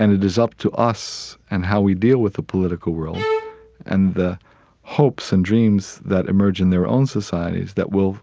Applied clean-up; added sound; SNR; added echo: none; Bowed string instrument; 7 dB; none.